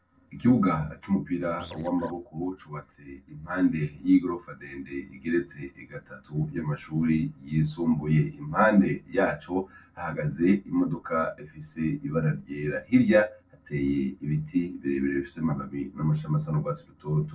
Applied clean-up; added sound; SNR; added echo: neural separator model SepFormer DNS4.